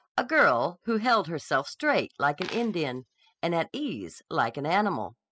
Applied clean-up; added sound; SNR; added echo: classical method spectral subtraction.